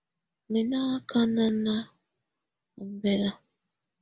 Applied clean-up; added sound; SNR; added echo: none; none; none; none.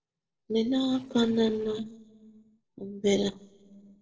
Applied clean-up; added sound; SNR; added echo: neural separator model SepFormer DNS4.